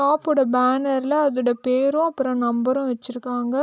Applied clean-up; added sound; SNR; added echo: none; none; none; none.